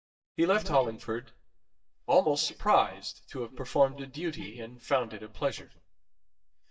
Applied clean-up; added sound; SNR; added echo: neural mask model DeepFilterNet 3.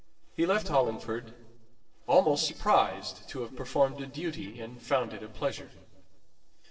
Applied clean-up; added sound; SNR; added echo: neural separator model SepFormer DNS4.